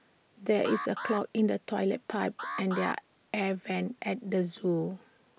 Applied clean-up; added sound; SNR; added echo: none; Alarm; 11 dB; none.